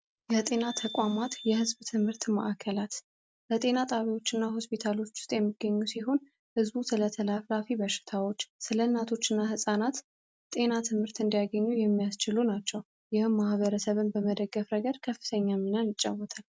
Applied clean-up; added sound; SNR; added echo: none; Glass; 17 dB; none.